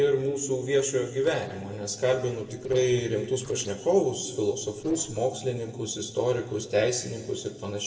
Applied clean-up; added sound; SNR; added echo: neural separator model SepFormer DNS4.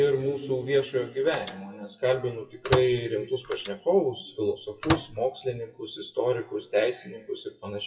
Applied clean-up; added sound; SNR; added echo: classical method WPE with log-MMSE.